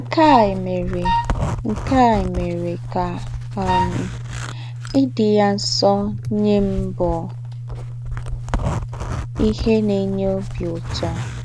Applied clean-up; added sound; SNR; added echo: none; Wind instrument, woodwind instrument + Zipper (clothing); 4 dB; none.